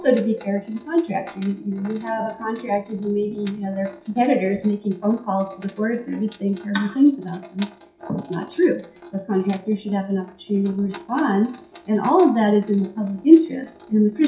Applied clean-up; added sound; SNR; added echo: classical method WPE with log-MMSE.